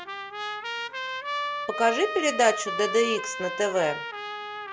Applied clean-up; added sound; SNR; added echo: none; Trumpet; 5 dB; none.